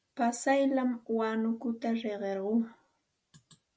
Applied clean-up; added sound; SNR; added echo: none; none; none; none.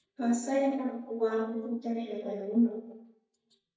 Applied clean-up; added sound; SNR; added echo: neural mask model DeepFilterNet 3.